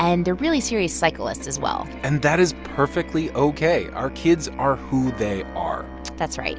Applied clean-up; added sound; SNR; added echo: none; Musical instrument; 15 dB; none.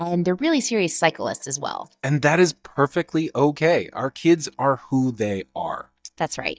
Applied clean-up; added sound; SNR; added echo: neural mask model DeepFilterNet 3.